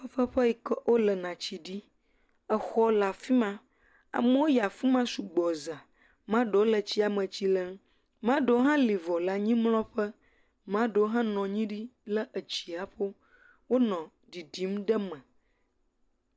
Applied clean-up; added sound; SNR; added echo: none; none; none; none.